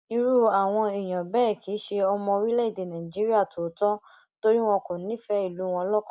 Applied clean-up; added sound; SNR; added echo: none; none; none; none.